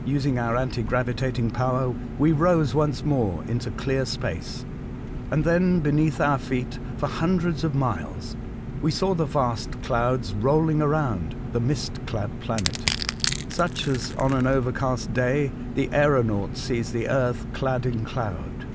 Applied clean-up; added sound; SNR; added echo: none; Engine + Crushing; 7 dB; none.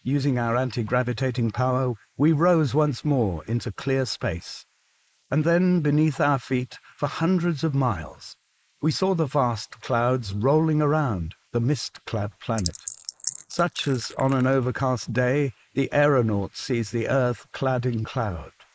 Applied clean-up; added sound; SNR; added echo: neural mask model Resemble Enhance denoiser.